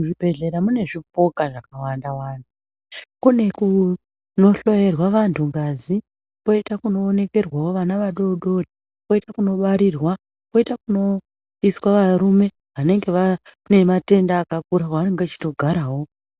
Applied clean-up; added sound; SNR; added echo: none; none; none; none.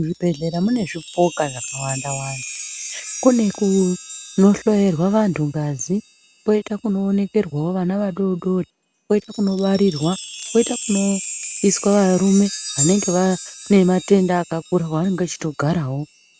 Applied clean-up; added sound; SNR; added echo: none; Chime; 12 dB; none.